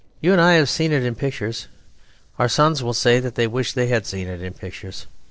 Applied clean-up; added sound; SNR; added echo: neural separator model SepFormer DNS4.